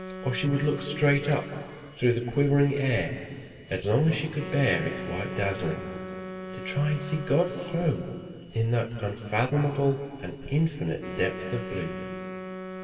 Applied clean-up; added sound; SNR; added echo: none; Wind instrument, woodwind instrument; 12 dB; reverberation time 2.7 s.